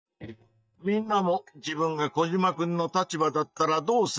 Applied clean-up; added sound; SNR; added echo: neural mask model DeepFilterNet 3.